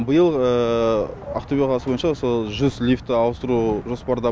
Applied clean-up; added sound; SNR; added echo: none; none; none; none.